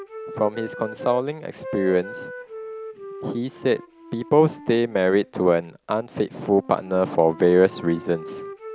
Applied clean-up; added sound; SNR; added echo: none; Wind instrument, woodwind instrument; 15 dB; none.